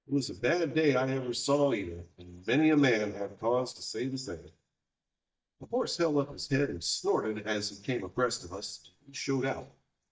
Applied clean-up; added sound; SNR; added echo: neural mask model DeepFilterNet 3.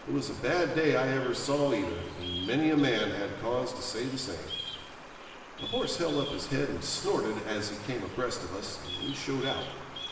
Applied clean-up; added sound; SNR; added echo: none; Bird vocalization, bird call, bird song; 11 dB; reverberation time 2.4 s.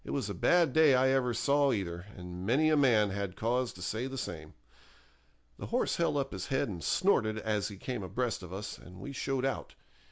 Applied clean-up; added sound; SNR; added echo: none; none; none; none.